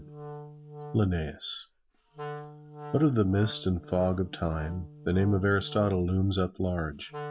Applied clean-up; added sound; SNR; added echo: none; Wind instrument, woodwind instrument; 15 dB; none.